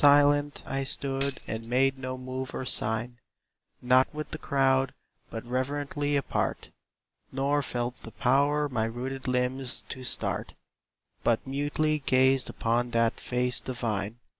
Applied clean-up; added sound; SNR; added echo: none; Tambourine; -3 dB; none.